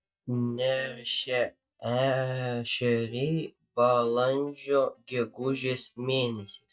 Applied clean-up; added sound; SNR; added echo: neural mask model DeepFilterNet 3.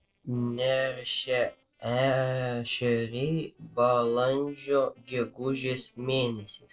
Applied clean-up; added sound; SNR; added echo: neural separator model SepFormer DNS4.